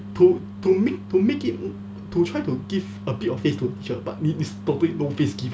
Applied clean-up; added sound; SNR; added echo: none; none; none; none.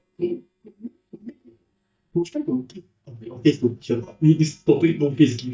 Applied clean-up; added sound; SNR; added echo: neural mask model DeepFilterNet 3.